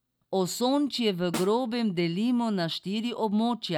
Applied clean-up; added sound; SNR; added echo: none; Snare drum; 14 dB; none.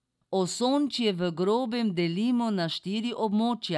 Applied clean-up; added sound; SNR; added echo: none; none; none; none.